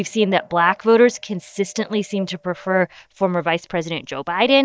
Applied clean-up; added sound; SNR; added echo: neural mask model DeepFilterNet 3.